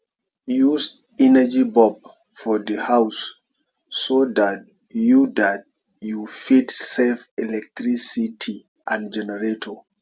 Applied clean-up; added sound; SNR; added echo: none; none; none; none.